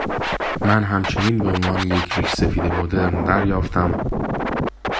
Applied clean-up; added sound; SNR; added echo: none; Scratching (performance technique); 2 dB; none.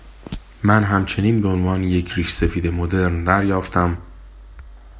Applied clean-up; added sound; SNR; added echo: none; none; none; none.